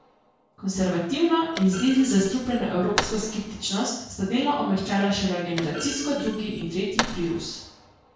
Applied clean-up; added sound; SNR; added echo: none; Thump, thud; 11 dB; reverberation time 0.6 s.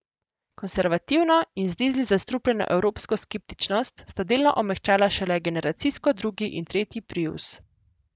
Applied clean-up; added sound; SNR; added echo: none; none; none; none.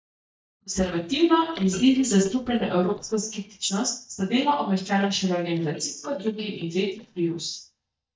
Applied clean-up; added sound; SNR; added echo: neural mask model DeepFilterNet 3.